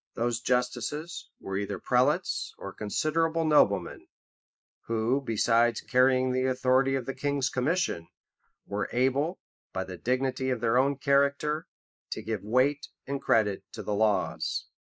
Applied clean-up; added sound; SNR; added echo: neural mask model Resemble Enhance denoiser.